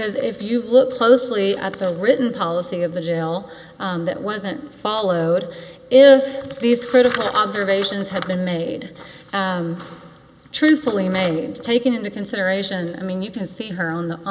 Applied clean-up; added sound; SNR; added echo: none; none; none; none.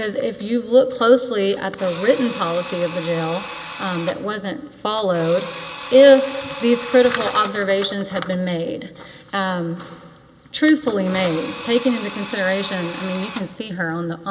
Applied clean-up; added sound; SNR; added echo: none; Drill; 10 dB; none.